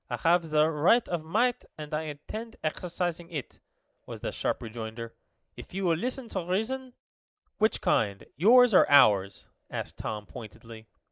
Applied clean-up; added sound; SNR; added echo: neural mask model Resemble Enhance denoiser.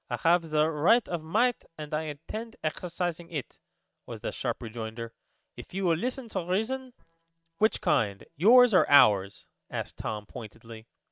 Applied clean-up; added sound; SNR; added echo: neural separator model SepFormer WHAM!.